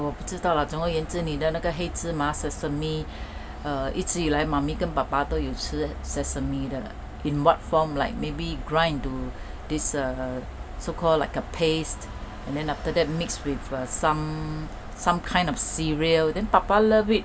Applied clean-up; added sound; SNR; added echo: none; none; none; none.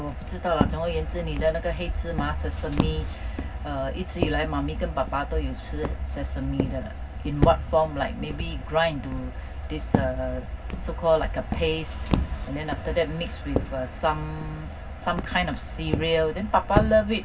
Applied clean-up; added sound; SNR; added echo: none; Walk, footsteps; 5 dB; reverberation time 0.4 s.